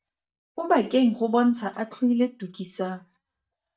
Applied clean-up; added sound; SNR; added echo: neural mask model DeepFilterNet 3.